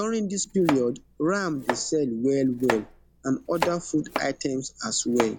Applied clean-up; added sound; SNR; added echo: none; Domestic sounds, home sounds; 9 dB; none.